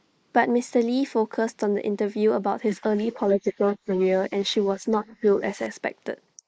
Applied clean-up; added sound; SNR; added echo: neural mask model Resemble Enhance denoiser.